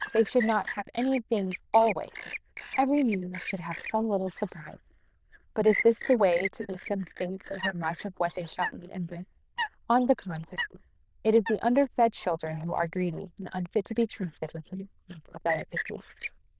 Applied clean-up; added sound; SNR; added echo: neural diffusion model UNIVERSE++.